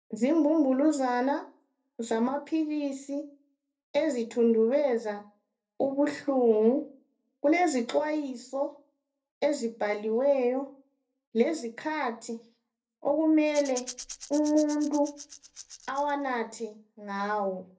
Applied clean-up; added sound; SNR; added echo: none; Rattle / Rattle (instrument); 16 dB; reverberation time 0.3 s.